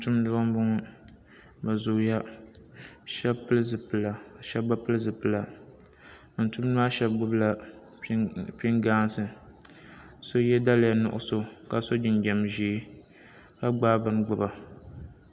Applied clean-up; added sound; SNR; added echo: none; none; none; none.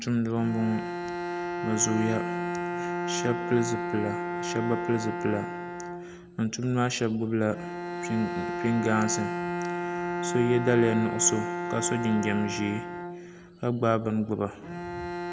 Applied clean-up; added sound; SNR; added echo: none; Bowed string instrument; 4 dB; none.